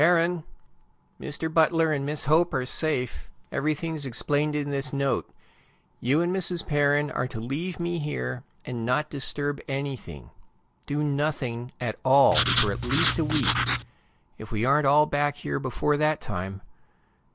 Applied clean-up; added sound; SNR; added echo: none; Writing; -3 dB; none.